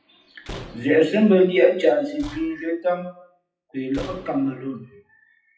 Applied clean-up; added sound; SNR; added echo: classical method WPE with log-MMSE.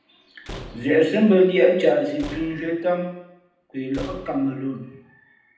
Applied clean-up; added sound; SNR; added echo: none; Slam; 19 dB; reverberation time 0.8 s.